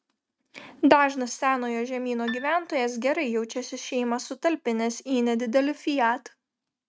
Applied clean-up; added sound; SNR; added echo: neural mask model RNNoise.